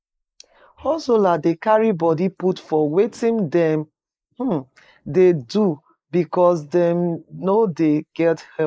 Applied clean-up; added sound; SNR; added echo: neural mask model Resemble Enhance denoiser.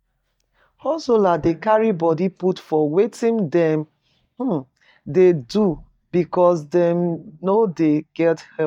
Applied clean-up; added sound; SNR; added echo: neural mask model DeepFilterNet 3.